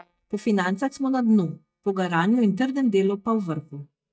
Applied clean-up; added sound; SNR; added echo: neural mask model DeepFilterNet 3.